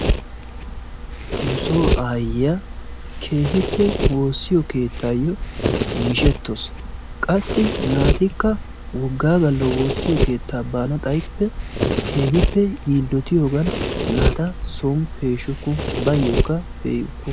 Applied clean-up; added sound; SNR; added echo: none; Domestic sounds, home sounds; 2 dB; none.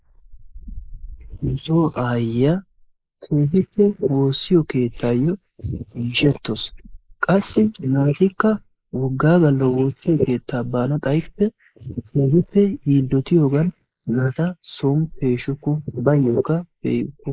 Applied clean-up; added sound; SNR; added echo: neural mask model Resemble Enhance denoiser.